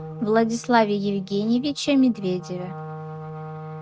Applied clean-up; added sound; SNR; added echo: neural mask model RNNoise.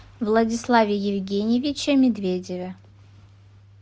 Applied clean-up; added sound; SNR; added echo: none; none; none; none.